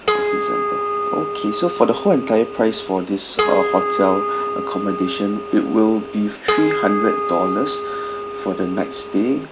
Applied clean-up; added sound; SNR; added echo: none; Harp; 3 dB; none.